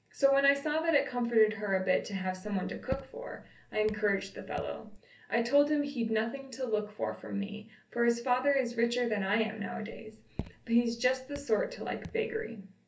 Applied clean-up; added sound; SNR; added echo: none; Raindrop / Drip; 16 dB; reverberation time 0.3 s.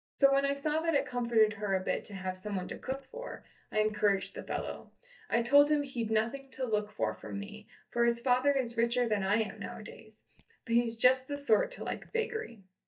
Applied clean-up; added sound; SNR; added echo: neural mask model DeepFilterNet 3.